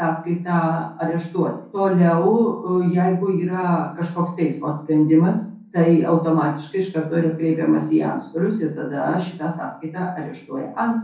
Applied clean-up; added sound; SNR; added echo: none; none; none; reverberation time 0.6 s.